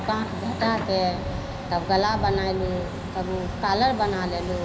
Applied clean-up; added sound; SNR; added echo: none; Truck; 6 dB; reverberation time 0.5 s.